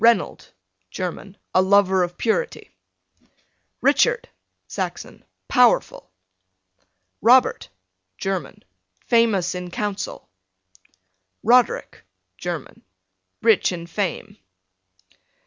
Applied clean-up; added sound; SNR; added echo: none; none; none; none.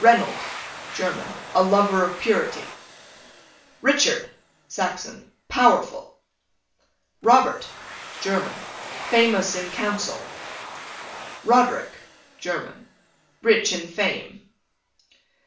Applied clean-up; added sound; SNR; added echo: none; Domestic sounds, home sounds; 15 dB; reverberation time 0.4 s.